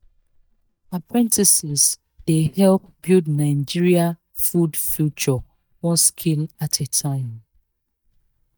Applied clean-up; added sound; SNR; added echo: neural mask model DeepFilterNet 3.